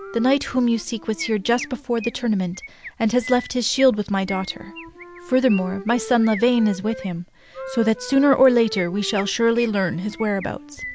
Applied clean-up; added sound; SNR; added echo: none; Chirp, tweet + Wind instrument, woodwind instrument; 15 dB; none.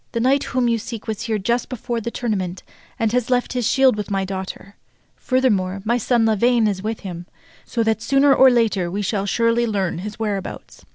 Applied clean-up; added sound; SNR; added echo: none; none; none; none.